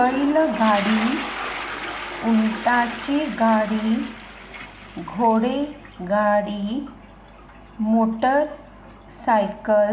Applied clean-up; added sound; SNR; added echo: none; Toilet flush; 12 dB; none.